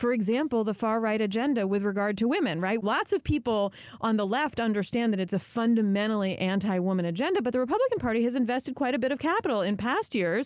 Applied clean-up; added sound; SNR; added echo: none; none; none; none.